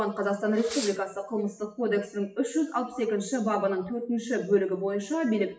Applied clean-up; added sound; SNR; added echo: classical method WPE with log-MMSE.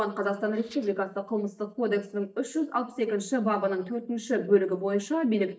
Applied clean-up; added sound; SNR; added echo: neural mask model DeepFilterNet 3.